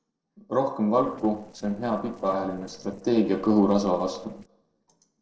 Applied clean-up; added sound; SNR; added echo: neural separator model SepFormer DNS4.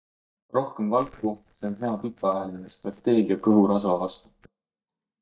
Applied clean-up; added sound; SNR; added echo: neural mask model DeepFilterNet 3.